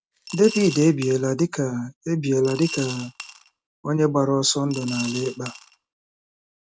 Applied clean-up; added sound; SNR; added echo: none; Coin (dropping) / Glass; 13 dB; none.